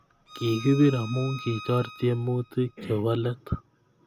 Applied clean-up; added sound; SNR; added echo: none; Bowed string instrument; 17 dB; none.